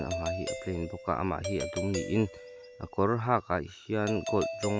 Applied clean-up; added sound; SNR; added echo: none; Doorbell; 8 dB; none.